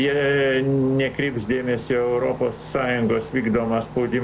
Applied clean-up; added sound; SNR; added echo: none; Cricket; 17 dB; none.